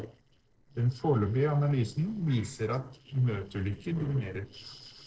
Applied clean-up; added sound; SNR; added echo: neural separator model SepFormer DNS4.